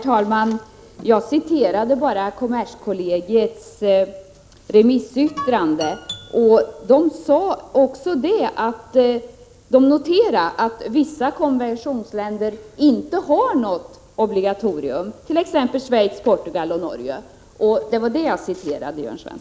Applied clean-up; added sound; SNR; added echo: none; Guitar; 15 dB; none.